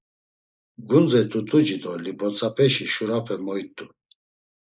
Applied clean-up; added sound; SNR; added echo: neural mask model Resemble Enhance denoiser.